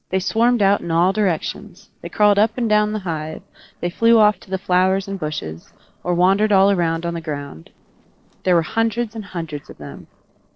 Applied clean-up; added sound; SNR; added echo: neural separator model SepFormer DNS4.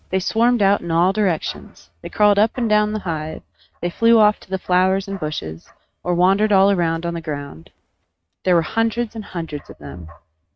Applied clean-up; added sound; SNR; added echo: neural mask model RNNoise.